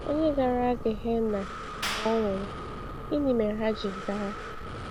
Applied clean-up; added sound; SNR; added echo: none; Clapping + Breathing; 7 dB; none.